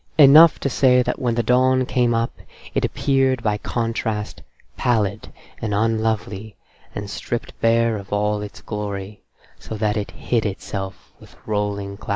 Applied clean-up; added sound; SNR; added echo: none; none; none; none.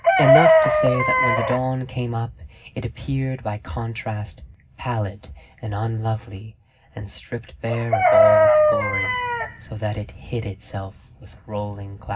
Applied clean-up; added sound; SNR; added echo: none; Chicken, rooster; -4 dB; reverberation time 0.4 s.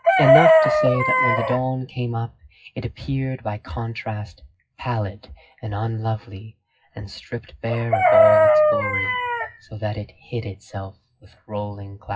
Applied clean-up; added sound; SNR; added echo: classical method WPE with log-MMSE.